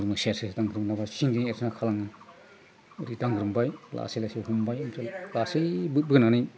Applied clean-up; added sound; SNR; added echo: none; none; none; none.